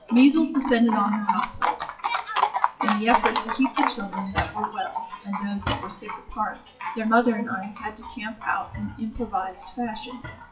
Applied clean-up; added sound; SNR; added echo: classical method WPE with log-MMSE.